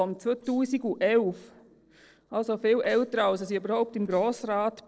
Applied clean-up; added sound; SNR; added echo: neural separator model SepFormer DNS4.